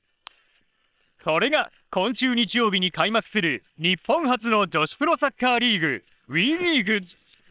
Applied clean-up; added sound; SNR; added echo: neural separator model SepFormer WHAM!.